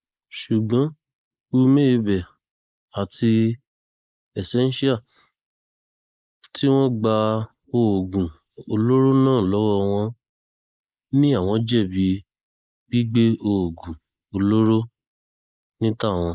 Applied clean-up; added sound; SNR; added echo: neural mask model Resemble Enhance denoiser.